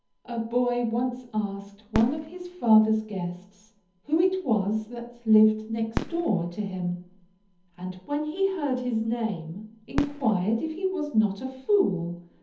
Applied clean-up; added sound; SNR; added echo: none; Fireworks; 14 dB; reverberation time 0.7 s.